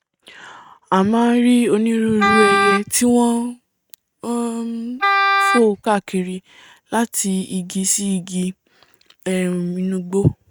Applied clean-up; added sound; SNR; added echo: neural mask model RNNoise.